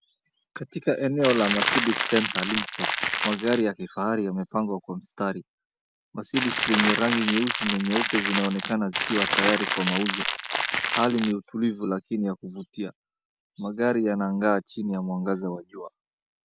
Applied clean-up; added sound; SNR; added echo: none; Crackle; -1 dB; none.